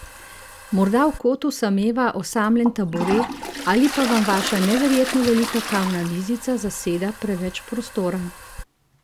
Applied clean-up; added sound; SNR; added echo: none; Toilet flush; 10 dB; none.